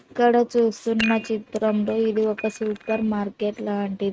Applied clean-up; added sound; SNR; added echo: neural mask model RNNoise.